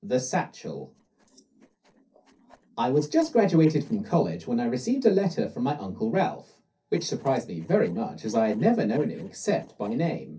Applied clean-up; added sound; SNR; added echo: neural separator model SepFormer DNS4.